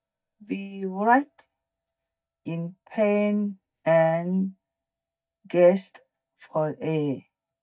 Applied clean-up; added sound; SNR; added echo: neural mask model DeepFilterNet 3.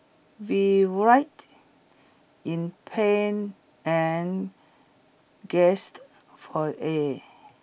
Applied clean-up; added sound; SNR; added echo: none; none; none; none.